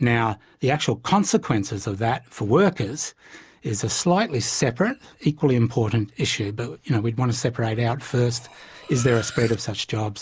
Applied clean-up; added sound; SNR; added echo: none; Cutlery, silverware; 18 dB; none.